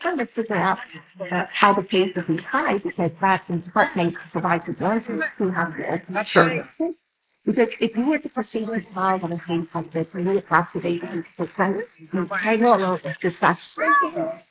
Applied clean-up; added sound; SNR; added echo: neural mask model Resemble Enhance denoiser.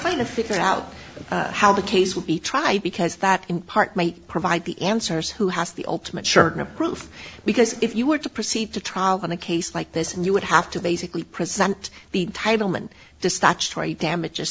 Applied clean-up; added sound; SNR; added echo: none; none; none; none.